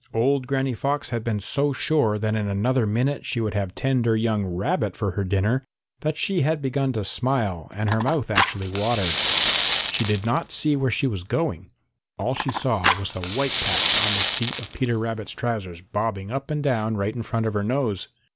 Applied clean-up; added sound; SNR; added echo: none; Fire; 3 dB; none.